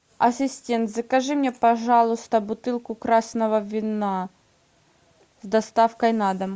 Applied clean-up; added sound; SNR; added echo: none; none; none; none.